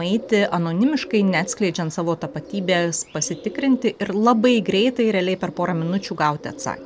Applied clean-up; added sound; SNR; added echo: none; Bird; 17 dB; none.